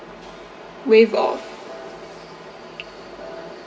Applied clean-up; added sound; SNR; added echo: none; Piano; 16 dB; reverberation time 1.5 s.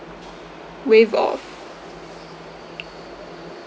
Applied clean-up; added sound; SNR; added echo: none; none; none; none.